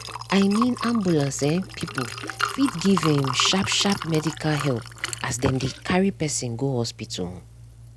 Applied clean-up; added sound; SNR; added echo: none; Liquid; 9 dB; none.